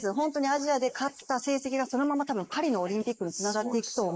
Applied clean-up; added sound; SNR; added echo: neural mask model Resemble Enhance denoiser.